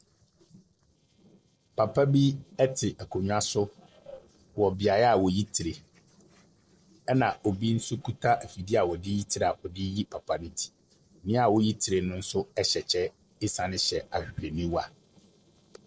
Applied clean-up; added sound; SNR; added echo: neural separator model SepFormer DNS4.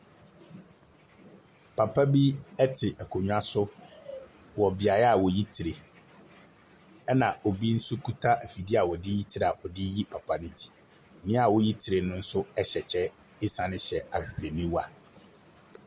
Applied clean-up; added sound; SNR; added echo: none; none; none; none.